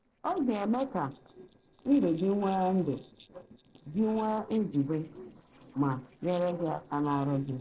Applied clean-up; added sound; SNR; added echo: neural separator model SepFormer DNS4.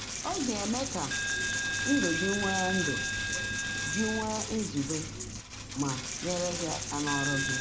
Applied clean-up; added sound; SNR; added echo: none; Coin (dropping); 0 dB; reverberation time 0.2 s.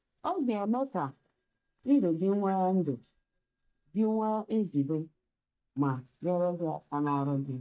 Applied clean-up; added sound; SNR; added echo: neural mask model DeepFilterNet 3.